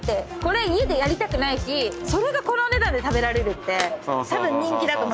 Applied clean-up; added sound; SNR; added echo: none; Tools; 19 dB; none.